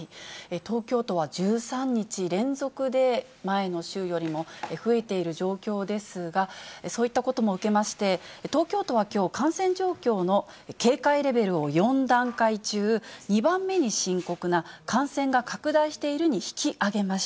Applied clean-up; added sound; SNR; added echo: none; none; none; none.